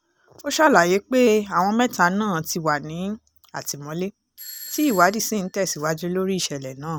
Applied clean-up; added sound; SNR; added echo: none; Doorbell; 19 dB; none.